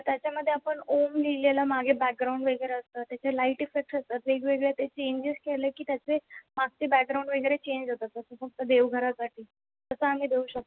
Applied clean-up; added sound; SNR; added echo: none; none; none; none.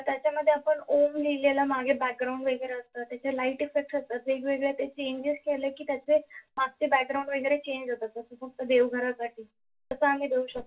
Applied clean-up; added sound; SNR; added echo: none; none; none; reverberation time 0.1 s.